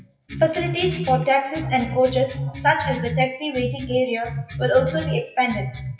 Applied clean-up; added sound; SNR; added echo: classical method WPE with log-MMSE.